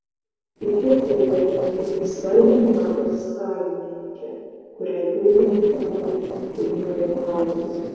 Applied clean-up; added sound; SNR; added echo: neural separator model SepFormer DNS4.